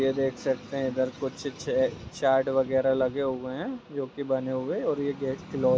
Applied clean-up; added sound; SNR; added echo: none; none; none; none.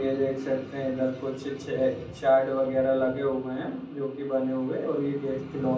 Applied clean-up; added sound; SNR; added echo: none; none; none; reverberation time 0.6 s.